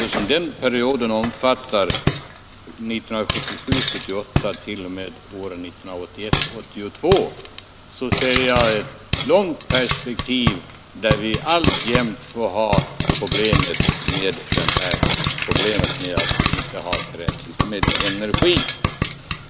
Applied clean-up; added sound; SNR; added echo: none; Frying (food); 1 dB; none.